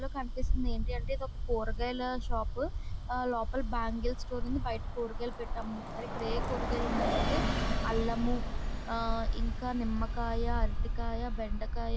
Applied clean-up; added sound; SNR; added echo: none; Bus; -4 dB; none.